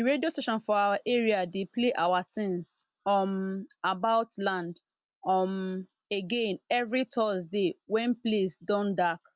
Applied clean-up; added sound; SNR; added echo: none; none; none; none.